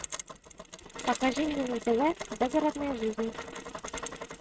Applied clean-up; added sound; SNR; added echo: neural mask model RNNoise.